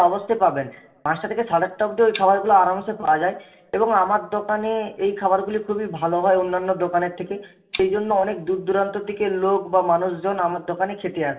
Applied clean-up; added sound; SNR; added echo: none; Tick; 18 dB; reverberation time 0.9 s.